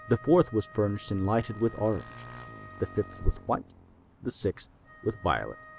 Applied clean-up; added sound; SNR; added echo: none; Motorcycle / Engine + Wind instrument, woodwind instrument; 18 dB; none.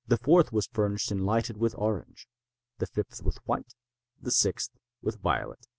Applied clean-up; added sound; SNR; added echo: none; none; none; none.